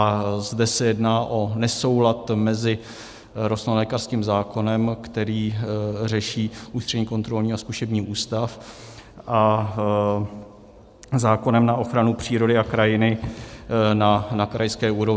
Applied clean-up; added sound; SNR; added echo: none; none; none; none.